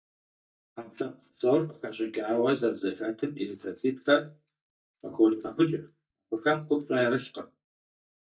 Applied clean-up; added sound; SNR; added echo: neural mask model DeepFilterNet 3.